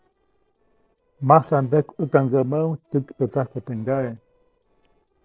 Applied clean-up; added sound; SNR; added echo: neural separator model SepFormer DNS4.